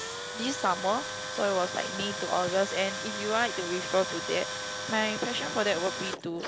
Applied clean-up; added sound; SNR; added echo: none; Tools; 5 dB; none.